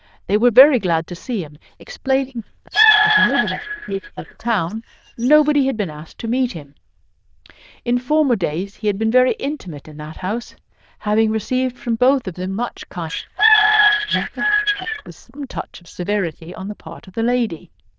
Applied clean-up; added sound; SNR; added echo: neural diffusion model UNIVERSE++.